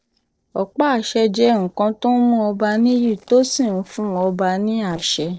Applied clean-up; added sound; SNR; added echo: neural separator model SepFormer DNS4.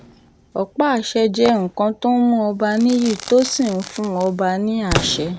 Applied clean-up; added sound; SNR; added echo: none; Crackle / Fireworks; 12 dB; none.